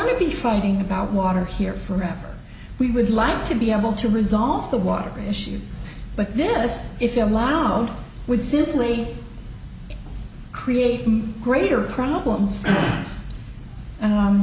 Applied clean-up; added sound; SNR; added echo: none; none; none; none.